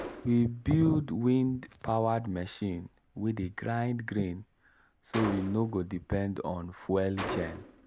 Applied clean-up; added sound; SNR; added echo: none; Gunshot, gunfire; 14 dB; none.